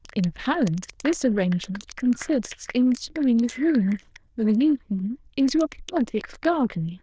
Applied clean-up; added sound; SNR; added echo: neural diffusion model UNIVERSE++.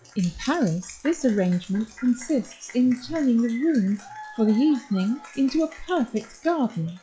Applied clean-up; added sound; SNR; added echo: classical method log-MMSE.